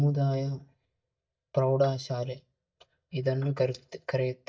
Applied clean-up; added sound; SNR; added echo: neural mask model DeepFilterNet 3.